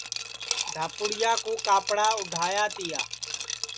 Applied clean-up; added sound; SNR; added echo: none; Liquid; 5 dB; none.